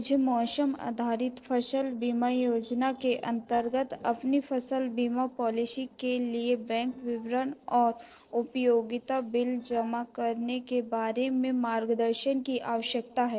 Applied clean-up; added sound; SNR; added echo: neural separator model SepFormer DNS4.